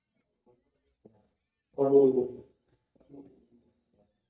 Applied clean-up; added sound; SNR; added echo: neural mask model DeepFilterNet 3.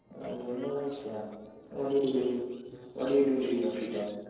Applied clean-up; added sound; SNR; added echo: neural separator model SepFormer DNS4.